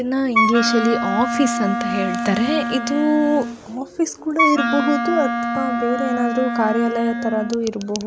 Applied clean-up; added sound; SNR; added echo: none; Wind instrument, woodwind instrument; 1 dB; none.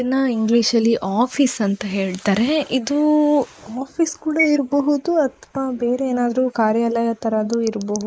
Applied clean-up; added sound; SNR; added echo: neural mask model Resemble Enhance denoiser.